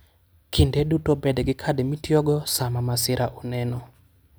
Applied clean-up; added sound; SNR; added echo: none; none; none; none.